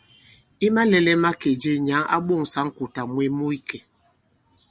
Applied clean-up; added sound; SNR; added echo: none; none; none; none.